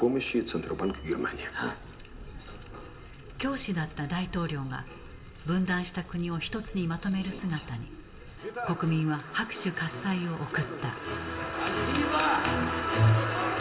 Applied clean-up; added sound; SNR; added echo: none; none; none; reverberation time 1.5 s.